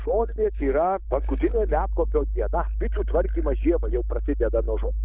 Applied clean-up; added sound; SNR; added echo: neural diffusion model UNIVERSE++.